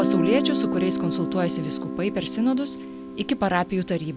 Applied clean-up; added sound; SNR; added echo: none; Guitar; 2 dB; none.